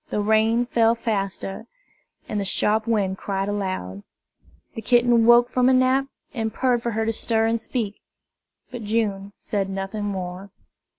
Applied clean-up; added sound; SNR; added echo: none; none; none; none.